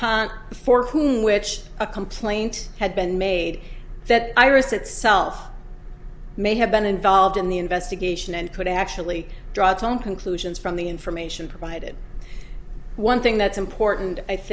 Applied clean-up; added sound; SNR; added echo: none; none; none; none.